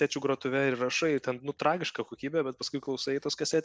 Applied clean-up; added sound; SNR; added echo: none; none; none; none.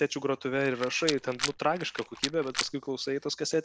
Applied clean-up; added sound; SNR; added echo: none; Rattle; 6 dB; none.